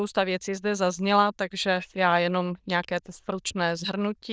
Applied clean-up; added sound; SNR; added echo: neural diffusion model UNIVERSE++.